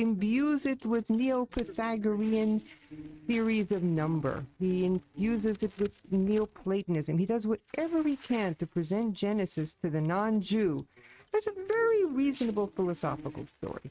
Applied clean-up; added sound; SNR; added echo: neural mask model RNNoise.